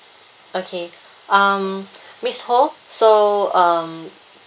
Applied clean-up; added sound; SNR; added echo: none; none; none; none.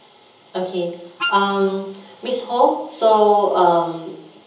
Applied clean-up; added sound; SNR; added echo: none; Wind instrument, woodwind instrument; 8 dB; reverberation time 0.8 s.